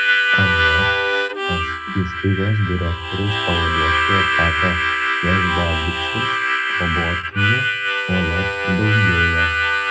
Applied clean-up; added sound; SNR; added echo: none; Harmonica; -3 dB; reverberation time 0.4 s.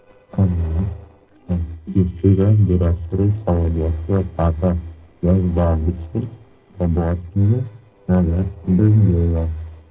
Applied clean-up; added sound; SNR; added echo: neural separator model SepFormer DNS4.